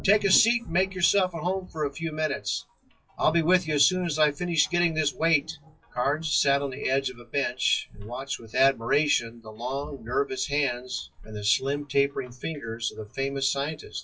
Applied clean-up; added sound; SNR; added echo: classical method WPE with log-MMSE.